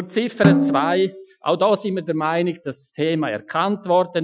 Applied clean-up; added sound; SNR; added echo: classical method Wiener filter.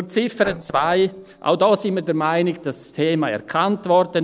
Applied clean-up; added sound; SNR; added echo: neural separator model SepFormer DNS4.